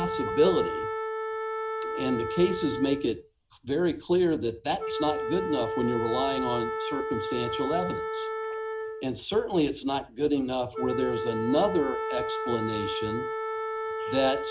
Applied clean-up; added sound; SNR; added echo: none; Wind instrument, woodwind instrument; 4 dB; none.